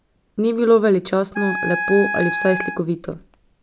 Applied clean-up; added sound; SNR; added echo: none; Wind instrument, woodwind instrument; 6 dB; none.